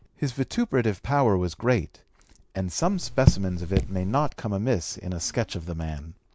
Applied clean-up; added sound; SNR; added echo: none; Raindrop / Drip; -1 dB; none.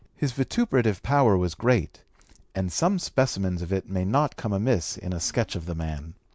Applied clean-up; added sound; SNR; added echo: none; none; none; none.